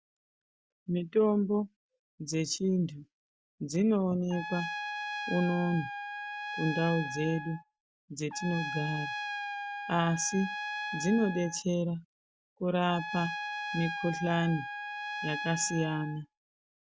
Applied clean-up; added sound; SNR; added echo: none; Trumpet; 6 dB; none.